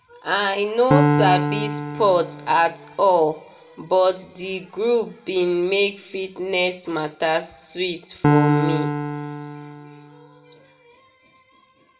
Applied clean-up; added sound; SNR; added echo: none; Piano; 1 dB; reverberation time 0.4 s.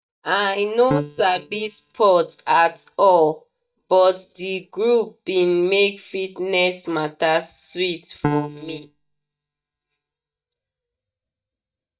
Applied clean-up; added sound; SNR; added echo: neural mask model DeepFilterNet 3.